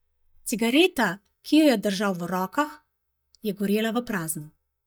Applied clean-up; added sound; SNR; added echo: neural mask model DeepFilterNet 3.